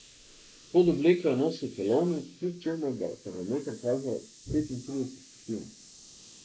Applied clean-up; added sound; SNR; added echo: neural mask model Resemble Enhance denoiser.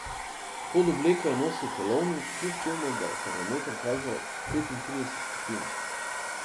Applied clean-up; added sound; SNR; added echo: none; Domestic sounds, home sounds; 4 dB; none.